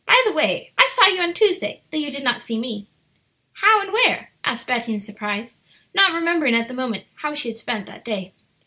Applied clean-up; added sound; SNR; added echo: none; none; none; none.